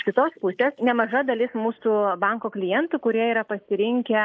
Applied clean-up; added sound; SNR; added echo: neural mask model Resemble Enhance denoiser.